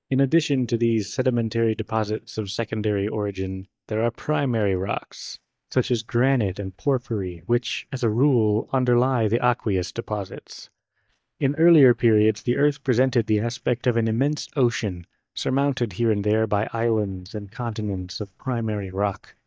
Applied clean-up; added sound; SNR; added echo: neural mask model DeepFilterNet 3.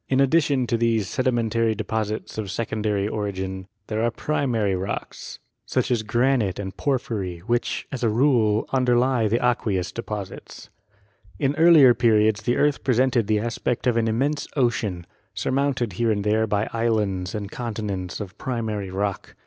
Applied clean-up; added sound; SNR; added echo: none; none; none; none.